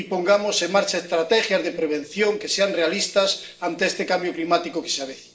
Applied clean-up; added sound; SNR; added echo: neural separator model SepFormer DNS4.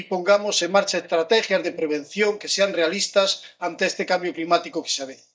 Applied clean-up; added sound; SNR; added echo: neural mask model DeepFilterNet 3.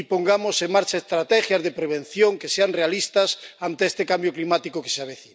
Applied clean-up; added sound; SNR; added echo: none; none; none; none.